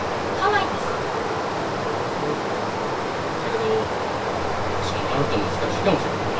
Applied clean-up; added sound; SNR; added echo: none; Stream; -3 dB; reverberation time 0.2 s.